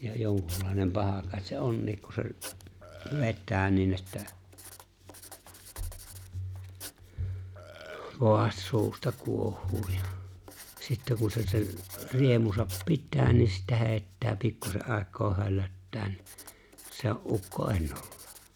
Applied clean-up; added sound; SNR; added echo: none; Writing + Burping, eructation; 19 dB; none.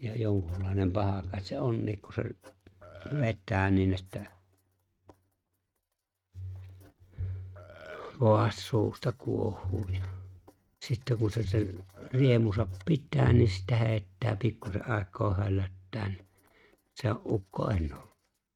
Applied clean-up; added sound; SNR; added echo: neural mask model RNNoise.